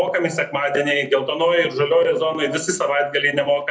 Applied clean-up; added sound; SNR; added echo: none; none; none; reverberation time 0.3 s.